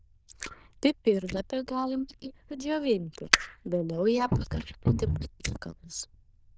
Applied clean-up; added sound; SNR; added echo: neural diffusion model UNIVERSE++.